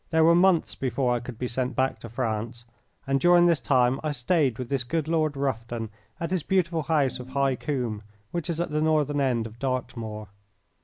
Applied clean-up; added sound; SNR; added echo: none; Piano; 15 dB; none.